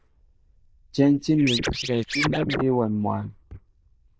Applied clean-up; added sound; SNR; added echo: neural diffusion model UNIVERSE++.